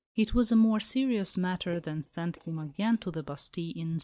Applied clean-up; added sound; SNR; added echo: neural mask model DeepFilterNet 3.